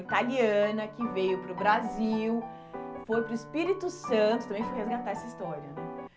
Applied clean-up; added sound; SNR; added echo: none; Piano; 10 dB; none.